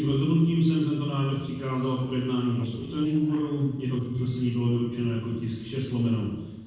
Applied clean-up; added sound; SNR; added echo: neural separator model SepFormer DNS4.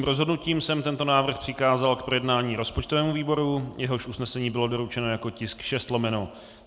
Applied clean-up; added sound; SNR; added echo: none; none; none; none.